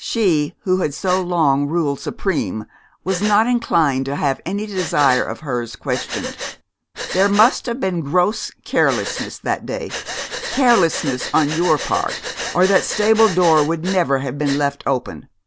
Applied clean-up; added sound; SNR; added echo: none; Breathing; 12 dB; none.